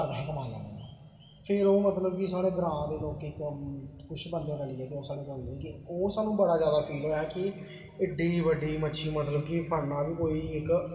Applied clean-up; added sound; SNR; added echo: none; none; none; reverberation time 2.6 s.